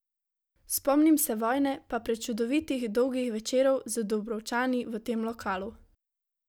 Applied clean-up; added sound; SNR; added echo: none; none; none; none.